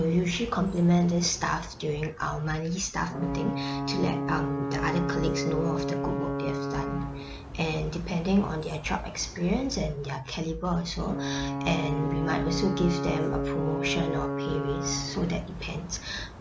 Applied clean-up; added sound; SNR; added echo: none; Alarm / Ocean / Boat, Water vehicle; 4 dB; none.